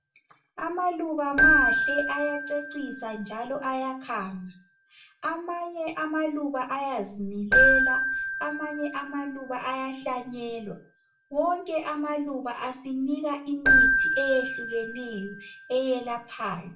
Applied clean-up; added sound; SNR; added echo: none; Keyboard (musical); -2 dB; reverberation time 0.3 s.